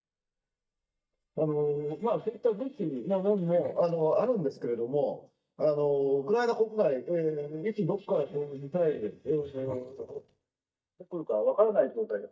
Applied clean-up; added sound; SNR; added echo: neural mask model DeepFilterNet 3.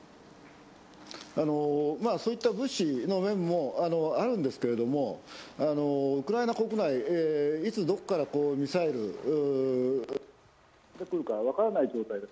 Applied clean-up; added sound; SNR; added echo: none; none; none; none.